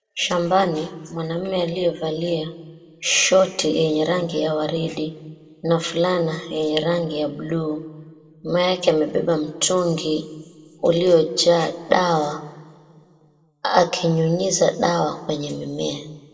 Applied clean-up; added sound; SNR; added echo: none; none; none; reverberation time 0.9 s.